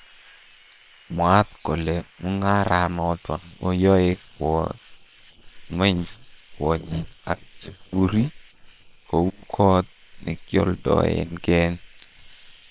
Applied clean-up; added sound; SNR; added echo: neural separator model SepFormer WHAM!.